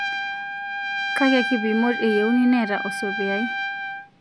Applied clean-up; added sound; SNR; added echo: none; Trumpet; 4 dB; none.